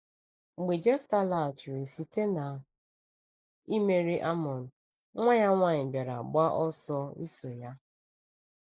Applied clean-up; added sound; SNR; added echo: neural mask model Resemble Enhance denoiser.